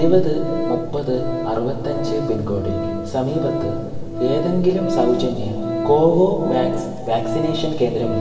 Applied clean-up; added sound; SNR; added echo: none; Organ; 7 dB; reverberation time 2.5 s.